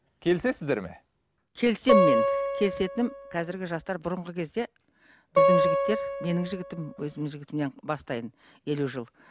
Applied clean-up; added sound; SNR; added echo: none; Acoustic guitar; -4 dB; none.